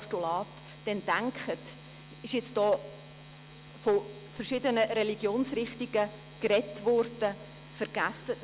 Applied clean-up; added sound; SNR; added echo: none; none; none; none.